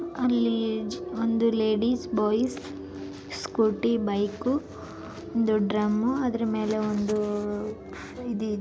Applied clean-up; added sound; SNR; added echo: none; none; none; none.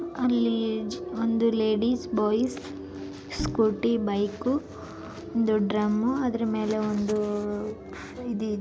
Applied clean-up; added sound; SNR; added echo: none; Bowed string instrument; 9 dB; none.